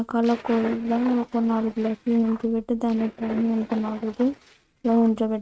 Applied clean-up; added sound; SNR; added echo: neural mask model RNNoise.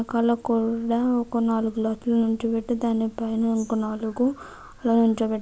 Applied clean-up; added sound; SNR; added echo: none; none; none; none.